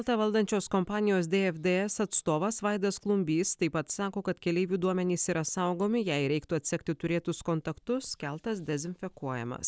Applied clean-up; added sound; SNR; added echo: none; none; none; none.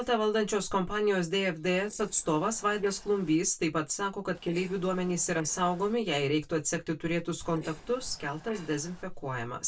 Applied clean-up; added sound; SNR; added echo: neural separator model SepFormer DNS4.